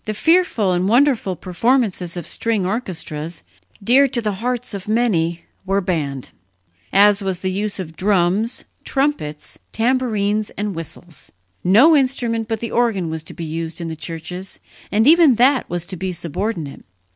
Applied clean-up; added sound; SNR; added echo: none; none; none; none.